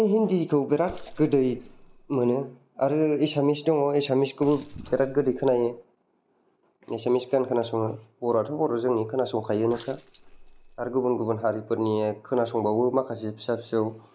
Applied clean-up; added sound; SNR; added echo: neural mask model Resemble Enhance denoiser.